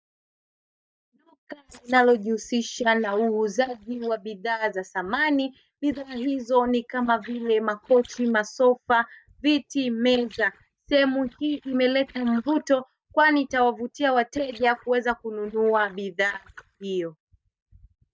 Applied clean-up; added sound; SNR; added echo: neural mask model DeepFilterNet 3.